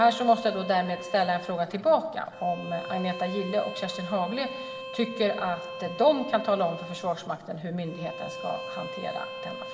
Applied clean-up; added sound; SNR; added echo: none; Bowed string instrument; 11 dB; reverberation time 2.9 s.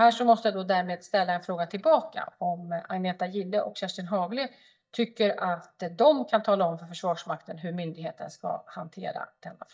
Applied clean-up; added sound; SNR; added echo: neural mask model DeepFilterNet 3.